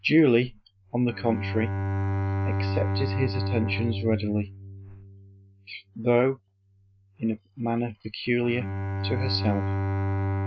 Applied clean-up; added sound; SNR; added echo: neural mask model RNNoise.